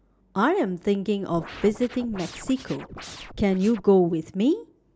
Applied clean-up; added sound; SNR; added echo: none; Scratching (performance technique); 16 dB; none.